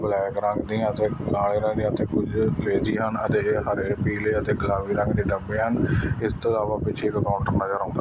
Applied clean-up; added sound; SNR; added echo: none; none; none; none.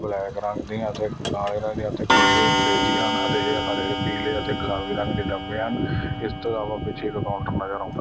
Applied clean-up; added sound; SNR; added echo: none; Clock; 0 dB; none.